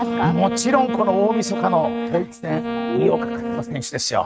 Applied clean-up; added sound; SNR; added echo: neural mask model RNNoise.